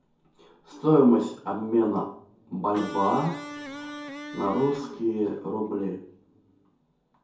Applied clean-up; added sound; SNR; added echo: none; Electric guitar; 12 dB; reverberation time 0.6 s.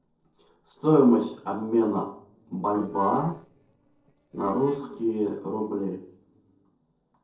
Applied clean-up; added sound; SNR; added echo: neural separator model SepFormer DNS4.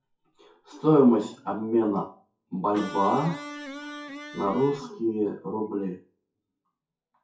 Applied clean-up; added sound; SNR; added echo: classical method WPE with log-MMSE.